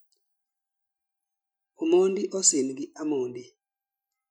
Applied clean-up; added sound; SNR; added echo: classical method Wiener filter.